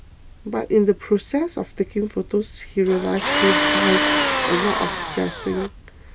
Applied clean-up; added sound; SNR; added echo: none; Tools; -2 dB; none.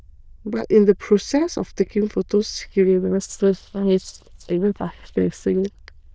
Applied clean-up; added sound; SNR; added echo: neural diffusion model UNIVERSE++.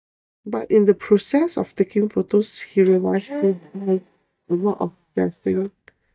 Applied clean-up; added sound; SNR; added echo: neural mask model DeepFilterNet 3.